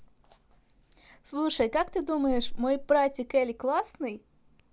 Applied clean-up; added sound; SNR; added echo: none; none; none; none.